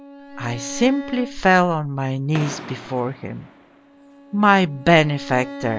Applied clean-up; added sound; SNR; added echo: none; Bowed string instrument + Fireworks; 15 dB; none.